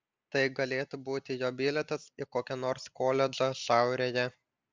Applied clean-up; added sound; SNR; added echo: none; none; none; none.